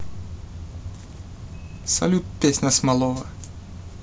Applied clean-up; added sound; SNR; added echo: none; none; none; none.